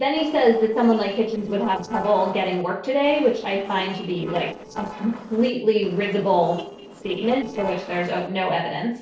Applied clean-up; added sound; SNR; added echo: neural separator model SepFormer DNS4.